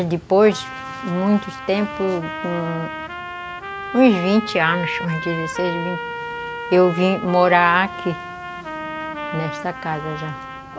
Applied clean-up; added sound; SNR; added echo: none; Trumpet; 9 dB; none.